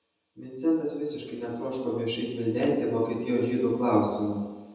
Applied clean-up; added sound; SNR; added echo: none; Motor vehicle (road); 16 dB; reverberation time 1.1 s.